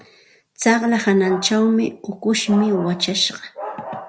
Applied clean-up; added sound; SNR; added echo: none; none; none; none.